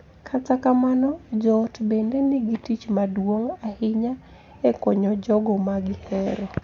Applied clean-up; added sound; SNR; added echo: none; none; none; none.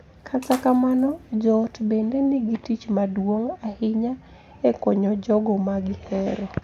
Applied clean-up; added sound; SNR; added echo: none; Splash, splatter; 19 dB; none.